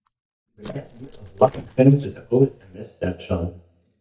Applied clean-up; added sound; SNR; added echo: neural mask model DeepFilterNet 3.